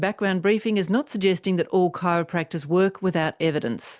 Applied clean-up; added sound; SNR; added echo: none; none; none; none.